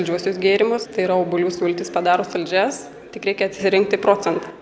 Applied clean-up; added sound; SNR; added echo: none; none; none; none.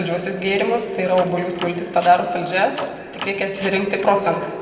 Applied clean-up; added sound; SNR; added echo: none; Door; 15 dB; reverberation time 1.9 s.